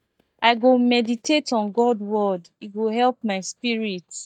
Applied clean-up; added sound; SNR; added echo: neural mask model DeepFilterNet 3.